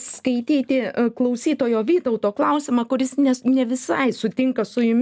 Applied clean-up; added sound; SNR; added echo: none; none; none; none.